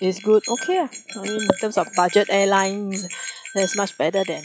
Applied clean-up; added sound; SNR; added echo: classical method log-MMSE.